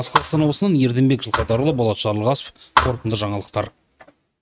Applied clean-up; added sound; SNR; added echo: neural mask model RNNoise.